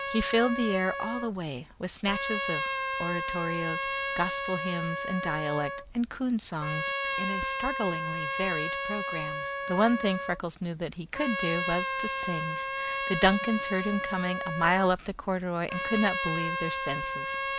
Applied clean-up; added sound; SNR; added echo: none; Trumpet; 3 dB; none.